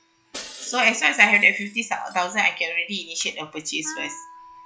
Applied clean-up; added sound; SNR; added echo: classical method log-MMSE.